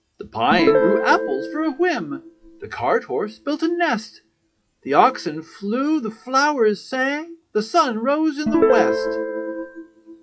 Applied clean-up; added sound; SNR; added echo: classical method WPE with log-MMSE.